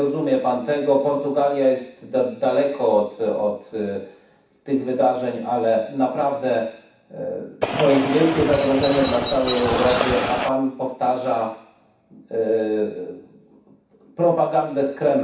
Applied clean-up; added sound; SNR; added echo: none; Bird; 3 dB; reverberation time 0.7 s.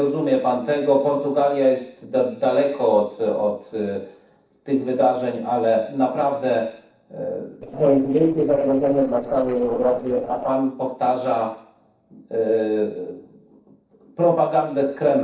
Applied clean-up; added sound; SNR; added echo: neural separator model SepFormer DNS4.